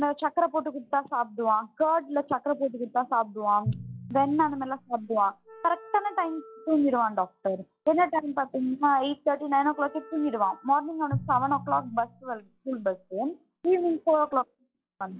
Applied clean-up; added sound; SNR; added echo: classical method log-MMSE.